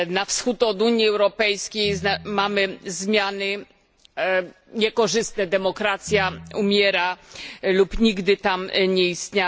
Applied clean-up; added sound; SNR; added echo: none; Piano; 18 dB; none.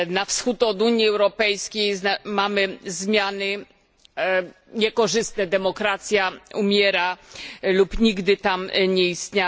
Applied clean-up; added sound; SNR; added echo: none; none; none; none.